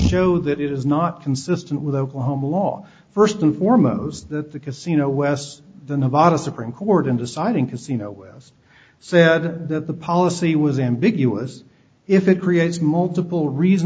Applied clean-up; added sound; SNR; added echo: none; none; none; none.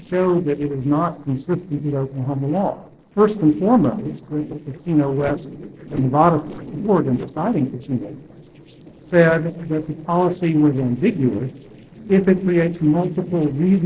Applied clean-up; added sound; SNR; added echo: neural separator model SepFormer DNS4.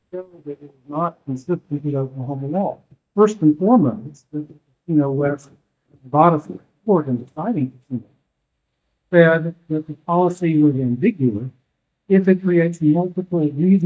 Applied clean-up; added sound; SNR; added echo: neural mask model DeepFilterNet 3.